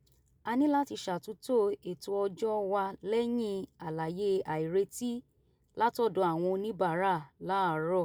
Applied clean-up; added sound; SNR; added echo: none; none; none; none.